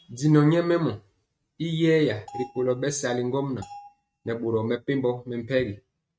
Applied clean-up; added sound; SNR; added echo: neural mask model RNNoise.